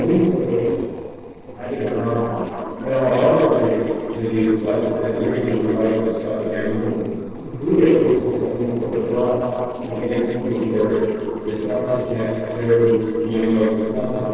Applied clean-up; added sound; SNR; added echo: neural separator model SepFormer DNS4.